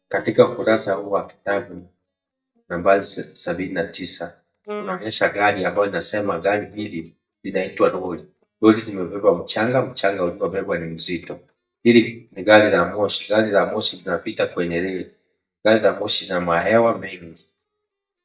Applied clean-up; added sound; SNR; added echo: neural mask model DeepFilterNet 3.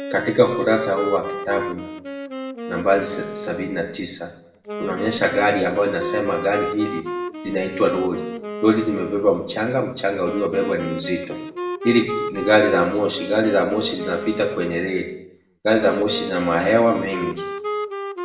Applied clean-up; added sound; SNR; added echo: none; Wind instrument, woodwind instrument; 8 dB; reverberation time 0.6 s.